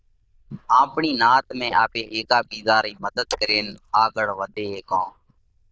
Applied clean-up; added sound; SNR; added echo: neural diffusion model UNIVERSE++.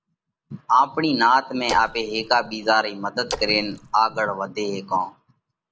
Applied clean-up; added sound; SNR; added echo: none; Splash, splatter; 13 dB; none.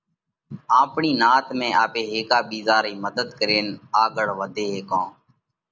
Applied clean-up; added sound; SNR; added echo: none; none; none; none.